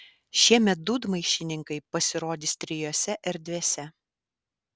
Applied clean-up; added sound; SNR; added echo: none; none; none; none.